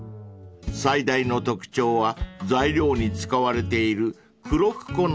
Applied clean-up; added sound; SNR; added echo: none; none; none; none.